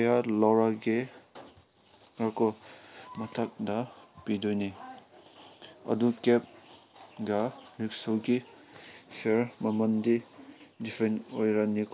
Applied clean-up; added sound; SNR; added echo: none; none; none; none.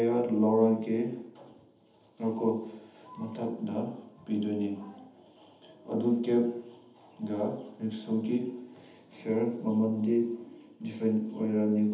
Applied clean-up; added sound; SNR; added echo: none; none; none; reverberation time 0.8 s.